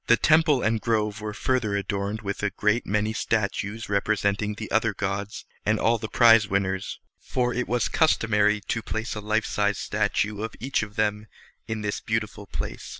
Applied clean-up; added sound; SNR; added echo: none; none; none; none.